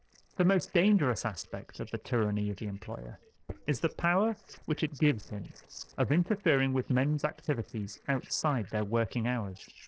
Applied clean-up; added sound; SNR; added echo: neural separator model SepFormer DNS4.